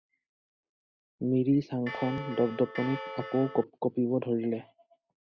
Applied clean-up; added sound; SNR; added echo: none; Bell; 9 dB; none.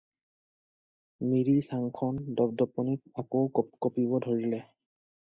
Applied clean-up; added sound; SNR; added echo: neural mask model Resemble Enhance denoiser.